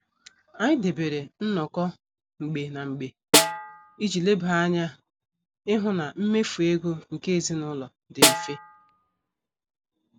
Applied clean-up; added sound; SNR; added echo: none; Snare drum; -3 dB; none.